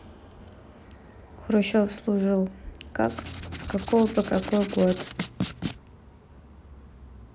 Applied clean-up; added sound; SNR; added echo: none; Writing; 5 dB; none.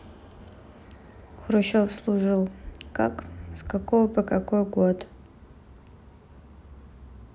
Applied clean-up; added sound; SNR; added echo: none; none; none; none.